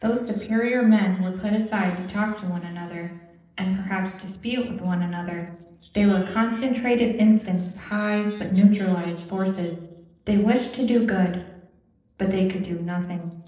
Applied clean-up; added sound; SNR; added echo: neural separator model SepFormer DNS4.